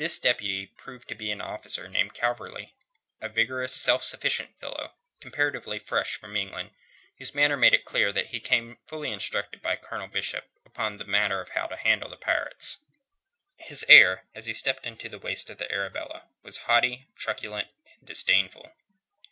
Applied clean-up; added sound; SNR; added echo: none; none; none; none.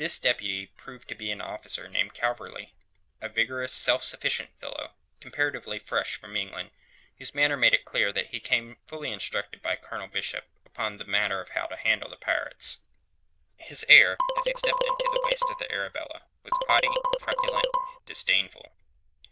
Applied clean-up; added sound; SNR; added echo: neural diffusion model UNIVERSE++.